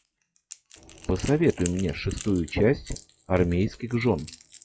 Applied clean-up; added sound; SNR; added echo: classical method log-MMSE.